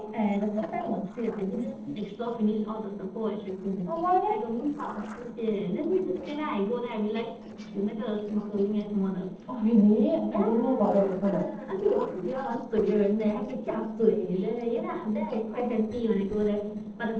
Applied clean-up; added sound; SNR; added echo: neural separator model SepFormer DNS4.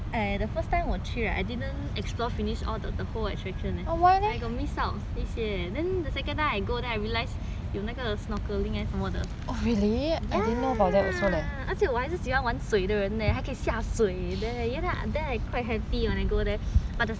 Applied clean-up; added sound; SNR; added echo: none; none; none; none.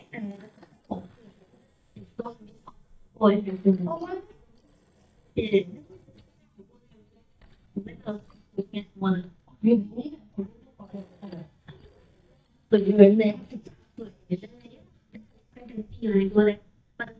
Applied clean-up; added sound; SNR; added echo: neural mask model DeepFilterNet 3.